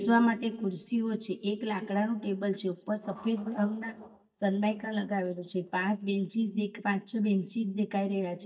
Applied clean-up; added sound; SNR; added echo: neural mask model DeepFilterNet 3.